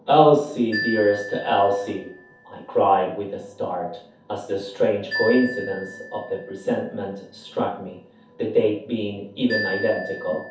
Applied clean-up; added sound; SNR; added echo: none; Marimba, xylophone; 12 dB; reverberation time 0.5 s.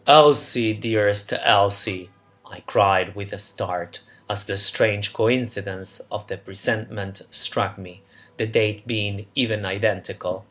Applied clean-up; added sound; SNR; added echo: none; none; none; none.